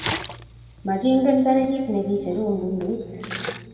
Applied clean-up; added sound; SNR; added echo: none; Splash, splatter; 11 dB; reverberation time 2.1 s.